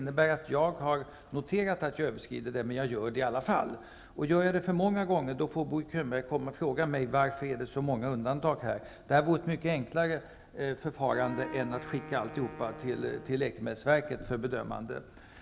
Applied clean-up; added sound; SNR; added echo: none; Wind instrument, woodwind instrument; 14 dB; none.